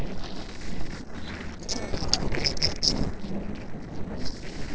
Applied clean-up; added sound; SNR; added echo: neural separator model SepFormer DNS4.